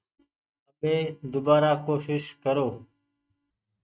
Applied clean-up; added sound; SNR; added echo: neural mask model RNNoise.